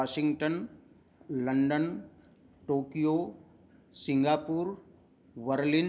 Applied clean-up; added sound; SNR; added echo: none; none; none; none.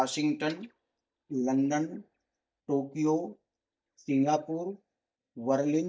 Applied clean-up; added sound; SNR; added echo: neural mask model DeepFilterNet 3.